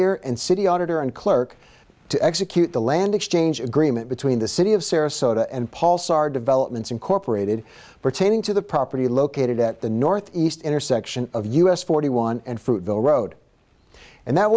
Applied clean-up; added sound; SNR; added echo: none; none; none; none.